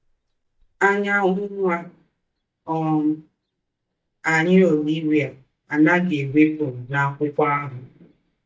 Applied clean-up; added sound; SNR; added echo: neural mask model DeepFilterNet 3.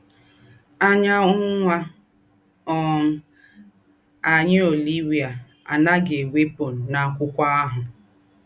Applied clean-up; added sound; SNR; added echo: none; none; none; none.